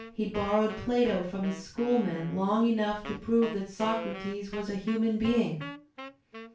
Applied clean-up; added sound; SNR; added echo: none; Wind instrument, woodwind instrument; 14 dB; reverberation time 0.3 s.